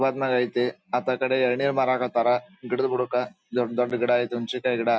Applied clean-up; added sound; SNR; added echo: none; none; none; none.